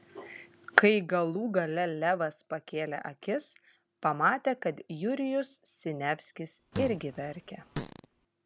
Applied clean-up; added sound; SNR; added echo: none; Fart; 10 dB; none.